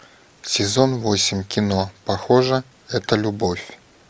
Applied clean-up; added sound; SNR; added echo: none; none; none; none.